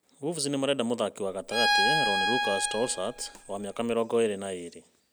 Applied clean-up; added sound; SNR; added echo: none; Bowed string instrument; -2 dB; none.